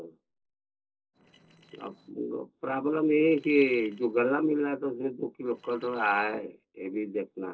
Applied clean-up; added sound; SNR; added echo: neural separator model SepFormer DNS4.